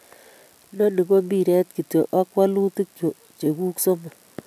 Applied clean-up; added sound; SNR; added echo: none; none; none; none.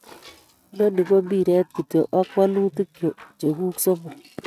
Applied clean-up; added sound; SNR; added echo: neural mask model RNNoise.